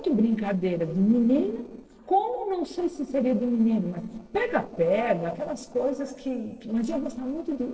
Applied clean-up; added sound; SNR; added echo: neural separator model SepFormer DNS4.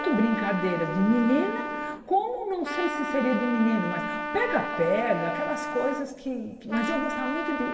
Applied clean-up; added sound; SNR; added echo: none; Trumpet; 6 dB; reverberation time 2.5 s.